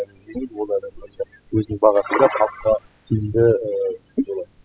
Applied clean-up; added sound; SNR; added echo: classical method spectral subtraction.